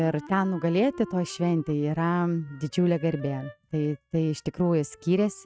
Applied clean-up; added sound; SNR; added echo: neural mask model RNNoise.